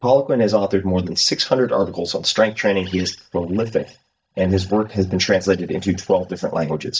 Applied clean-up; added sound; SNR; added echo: neural mask model DeepFilterNet 3.